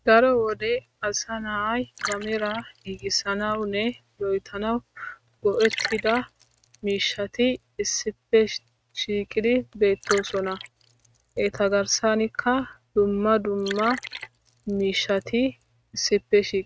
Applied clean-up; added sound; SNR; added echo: neural mask model RNNoise.